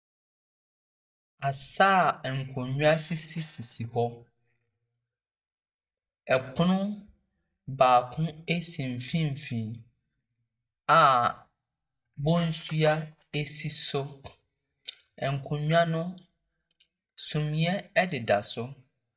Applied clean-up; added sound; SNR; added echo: neural mask model DeepFilterNet 3.